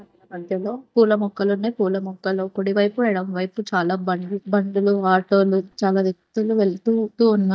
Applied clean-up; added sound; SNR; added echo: neural mask model DeepFilterNet 3.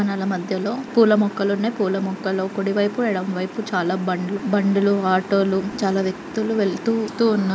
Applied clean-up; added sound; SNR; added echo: none; none; none; none.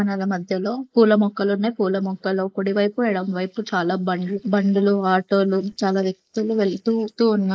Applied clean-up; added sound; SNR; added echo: neural mask model Resemble Enhance denoiser.